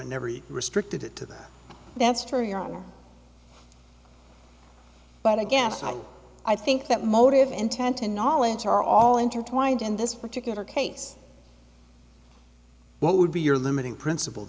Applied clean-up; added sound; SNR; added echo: none; none; none; none.